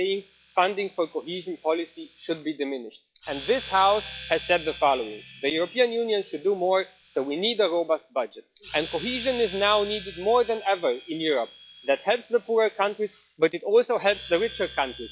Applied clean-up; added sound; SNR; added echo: classical method log-MMSE.